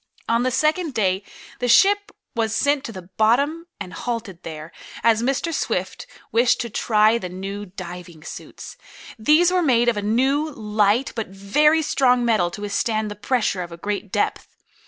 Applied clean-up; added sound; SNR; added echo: none; none; none; none.